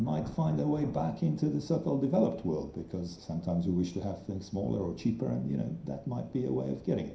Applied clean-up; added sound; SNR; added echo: none; Thunder / Rain; 17 dB; reverberation time 0.5 s.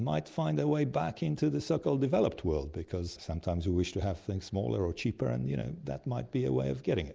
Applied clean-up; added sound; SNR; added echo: none; none; none; none.